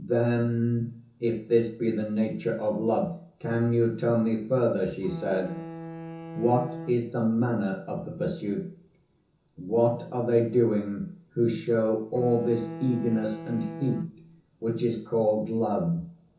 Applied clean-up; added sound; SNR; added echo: none; Bowed string instrument; 11 dB; reverberation time 0.7 s.